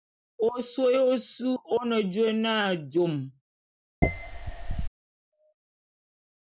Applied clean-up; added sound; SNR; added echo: none; Dishes, pots, and pans; -1 dB; none.